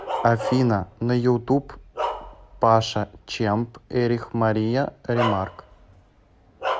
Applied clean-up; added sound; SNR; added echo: none; Bark; 9 dB; none.